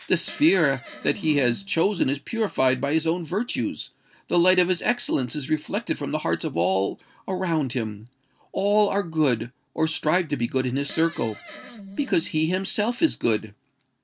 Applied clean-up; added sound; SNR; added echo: neural separator model SepFormer DNS4.